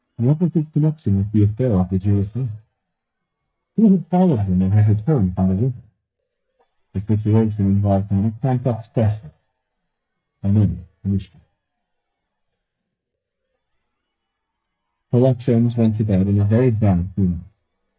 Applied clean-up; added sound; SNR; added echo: neural mask model DeepFilterNet 3.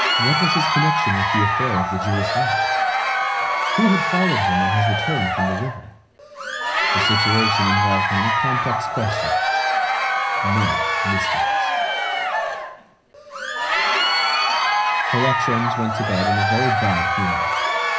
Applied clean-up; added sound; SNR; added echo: none; Crowd; -5 dB; reverberation time 0.5 s.